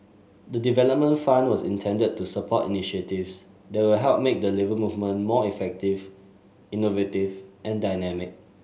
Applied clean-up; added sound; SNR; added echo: none; none; none; none.